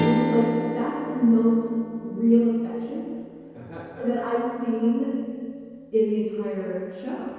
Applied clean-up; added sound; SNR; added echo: none; Strum; 9 dB; reverberation time 2.2 s.